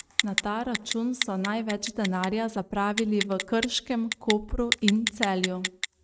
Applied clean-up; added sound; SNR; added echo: neural mask model RNNoise.